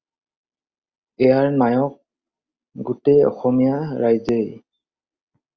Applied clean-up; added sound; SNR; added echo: none; none; none; none.